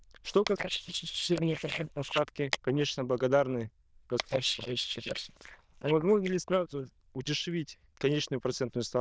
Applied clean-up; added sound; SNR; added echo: neural diffusion model UNIVERSE++.